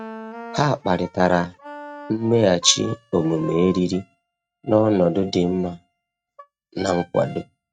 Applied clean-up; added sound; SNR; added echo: neural mask model RNNoise.